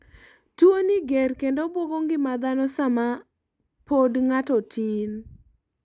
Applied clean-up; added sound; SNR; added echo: none; none; none; none.